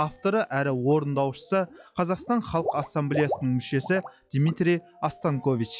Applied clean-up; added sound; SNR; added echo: classical method log-MMSE.